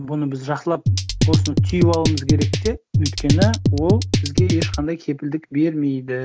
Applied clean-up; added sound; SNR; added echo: none; Drum kit; -4 dB; none.